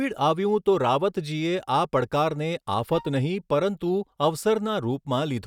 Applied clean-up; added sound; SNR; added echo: neural mask model RNNoise.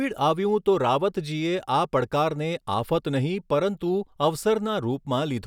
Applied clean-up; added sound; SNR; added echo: none; none; none; none.